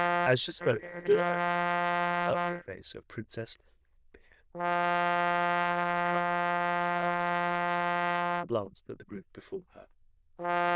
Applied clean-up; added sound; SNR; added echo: neural diffusion model UNIVERSE++.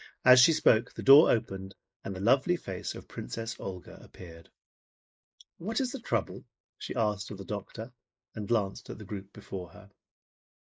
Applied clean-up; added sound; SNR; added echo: neural mask model Resemble Enhance denoiser.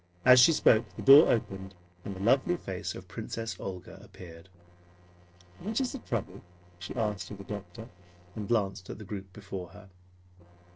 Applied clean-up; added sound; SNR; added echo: neural separator model SepFormer DNS4.